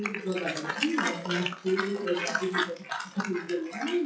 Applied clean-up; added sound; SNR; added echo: classical method WPE with log-MMSE.